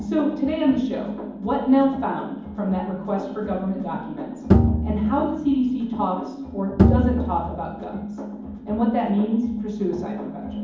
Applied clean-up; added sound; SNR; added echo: none; Bowed string instrument; -3 dB; reverberation time 1.2 s.